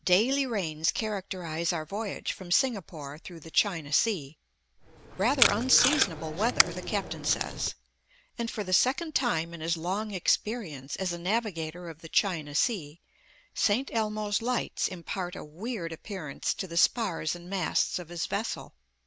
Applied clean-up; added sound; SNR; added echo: none; Packing tape, duct tape; 0 dB; none.